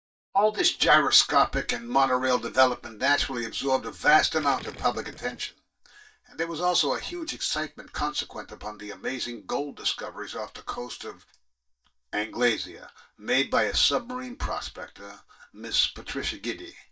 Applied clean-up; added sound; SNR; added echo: neural mask model DeepFilterNet 3.